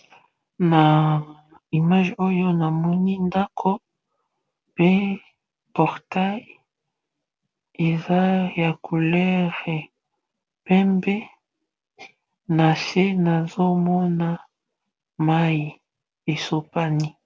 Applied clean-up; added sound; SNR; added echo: none; none; none; none.